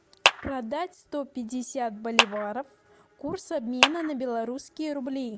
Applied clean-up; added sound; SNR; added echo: none; Clapping; -3 dB; none.